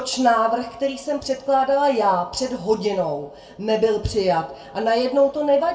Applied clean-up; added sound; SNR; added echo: none; none; none; reverberation time 0.3 s.